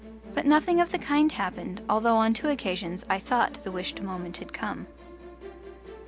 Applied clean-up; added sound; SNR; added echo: none; Musical instrument; 15 dB; none.